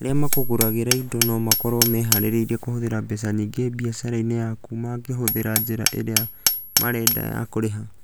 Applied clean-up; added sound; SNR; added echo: none; Hammer; 3 dB; none.